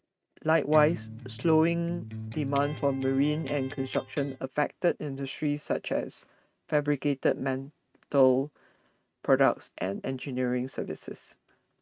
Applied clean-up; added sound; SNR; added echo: neural mask model RNNoise.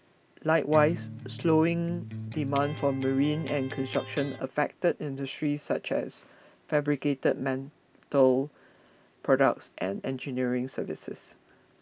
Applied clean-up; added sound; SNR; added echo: none; Electric guitar; 10 dB; none.